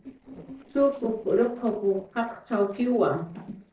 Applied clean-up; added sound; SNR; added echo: neural separator model SepFormer DNS4.